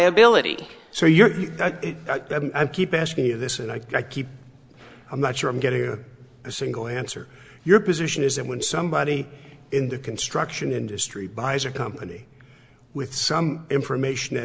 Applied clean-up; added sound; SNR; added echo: none; none; none; none.